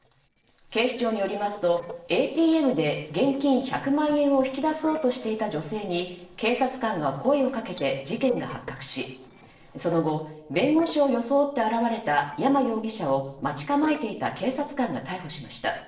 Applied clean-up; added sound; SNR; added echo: neural separator model SepFormer DNS4.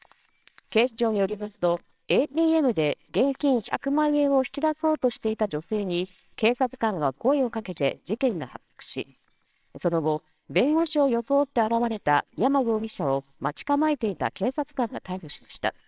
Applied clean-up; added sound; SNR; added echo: neural separator model SepFormer WHAMR!.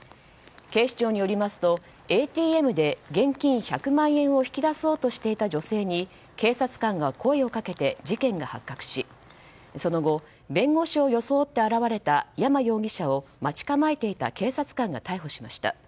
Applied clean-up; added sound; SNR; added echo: none; none; none; none.